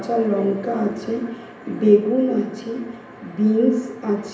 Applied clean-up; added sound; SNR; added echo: none; none; none; reverberation time 0.8 s.